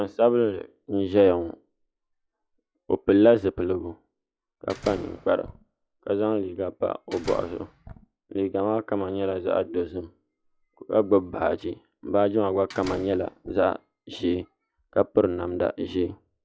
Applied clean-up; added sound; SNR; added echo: classical method log-MMSE.